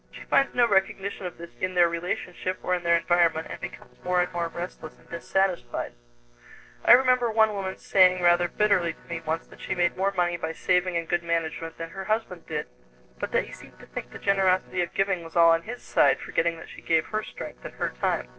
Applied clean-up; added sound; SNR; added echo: neural separator model SepFormer DNS4.